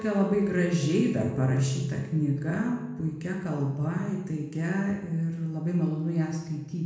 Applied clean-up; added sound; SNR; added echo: none; Chink, clink; 18 dB; reverberation time 1.0 s.